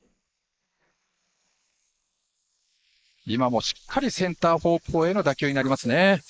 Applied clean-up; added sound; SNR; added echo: neural mask model Resemble Enhance denoiser.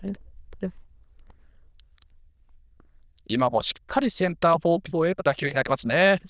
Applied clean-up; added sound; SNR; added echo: neural diffusion model UNIVERSE++.